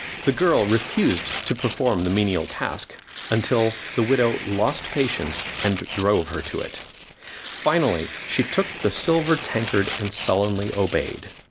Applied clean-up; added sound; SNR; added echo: none; Tearing; 10 dB; none.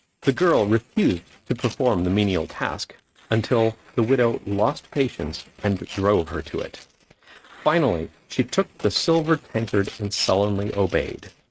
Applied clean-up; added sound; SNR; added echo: neural mask model RNNoise.